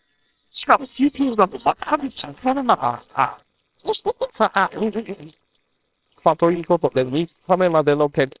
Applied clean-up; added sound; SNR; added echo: neural separator model SepFormer WHAMR!.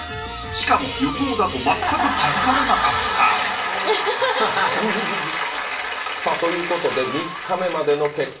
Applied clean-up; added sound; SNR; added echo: none; Meow; 17 dB; reverberation time 0.4 s.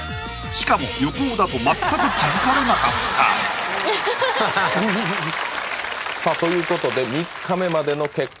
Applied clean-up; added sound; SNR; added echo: none; none; none; none.